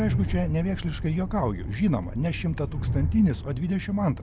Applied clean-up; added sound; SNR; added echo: none; Train; 5 dB; none.